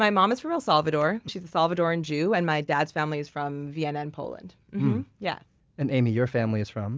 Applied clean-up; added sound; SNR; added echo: none; none; none; none.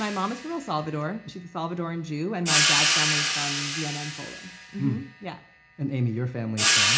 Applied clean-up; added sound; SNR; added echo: none; Cymbal; -3 dB; reverberation time 0.4 s.